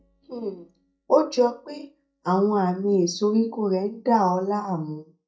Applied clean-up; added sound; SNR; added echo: neural mask model DeepFilterNet 3.